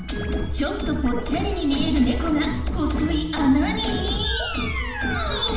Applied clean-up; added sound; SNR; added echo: none; none; none; reverberation time 0.8 s.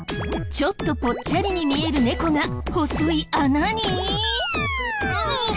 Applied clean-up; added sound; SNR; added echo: none; none; none; none.